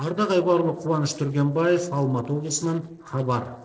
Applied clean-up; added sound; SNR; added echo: neural separator model SepFormer DNS4.